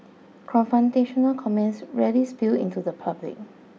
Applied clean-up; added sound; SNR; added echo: none; none; none; none.